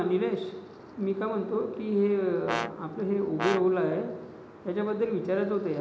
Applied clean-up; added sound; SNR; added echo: none; Brass instrument; 7 dB; none.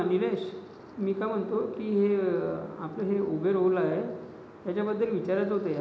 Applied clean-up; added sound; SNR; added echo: none; none; none; none.